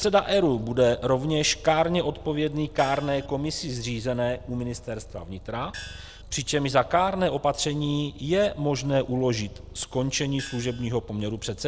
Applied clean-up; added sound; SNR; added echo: none; Purr + Gong; 17 dB; none.